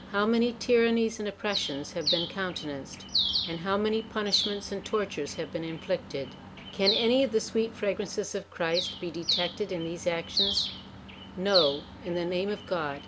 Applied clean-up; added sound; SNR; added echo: none; Bird; 5 dB; none.